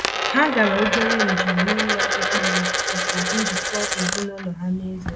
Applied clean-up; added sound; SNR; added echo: none; Coin (dropping); -2 dB; none.